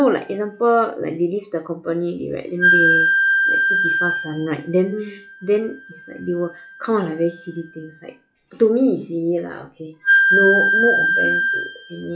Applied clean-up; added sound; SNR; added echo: classical method log-MMSE.